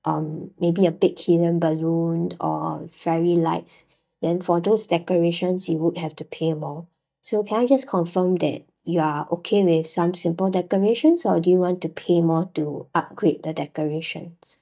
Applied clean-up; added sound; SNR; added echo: neural mask model DeepFilterNet 3.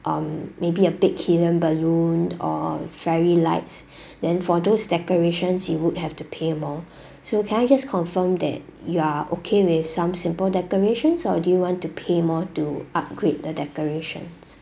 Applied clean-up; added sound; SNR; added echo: none; none; none; none.